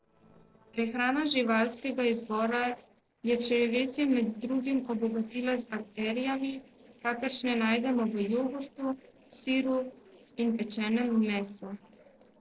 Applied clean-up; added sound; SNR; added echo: neural separator model SepFormer DNS4.